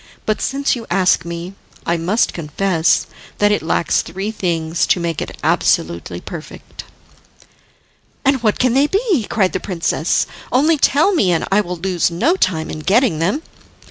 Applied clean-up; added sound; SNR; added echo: none; none; none; none.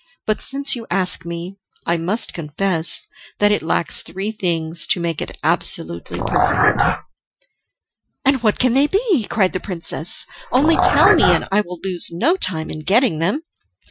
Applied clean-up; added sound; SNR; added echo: classical method Wiener filter.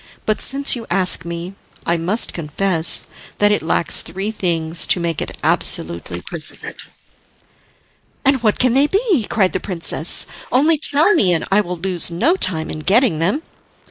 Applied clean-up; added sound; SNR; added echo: neural mask model Resemble Enhance denoiser.